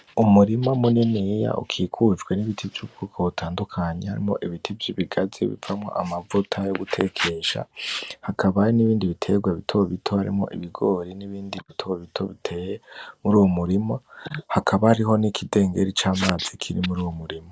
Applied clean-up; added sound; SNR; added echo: none; none; none; none.